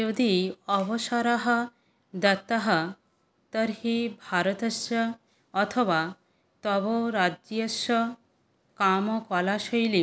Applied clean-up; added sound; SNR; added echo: none; none; none; none.